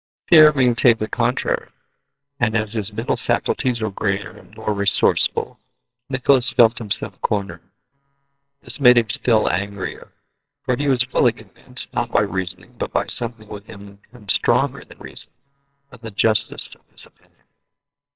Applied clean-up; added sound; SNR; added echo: neural separator model SepFormer WHAMR!.